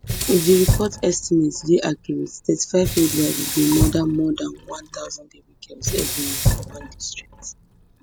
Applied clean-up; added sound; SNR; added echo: none; Sink (filling or washing); 5 dB; none.